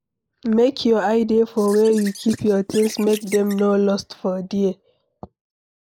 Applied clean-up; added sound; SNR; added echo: neural mask model Resemble Enhance denoiser.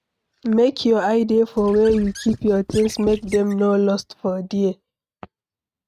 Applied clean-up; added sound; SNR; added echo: neural mask model RNNoise.